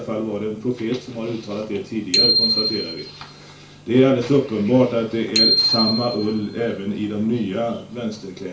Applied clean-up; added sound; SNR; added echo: none; Bicycle bell; 2 dB; reverberation time 0.3 s.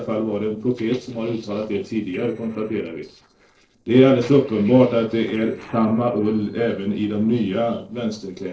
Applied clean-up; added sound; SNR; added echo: neural separator model SepFormer DNS4.